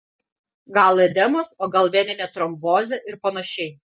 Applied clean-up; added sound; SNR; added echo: none; none; none; none.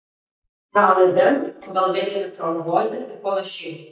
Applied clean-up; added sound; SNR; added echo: neural mask model DeepFilterNet 3.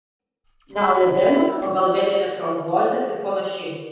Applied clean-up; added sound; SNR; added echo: neural separator model SepFormer DNS4.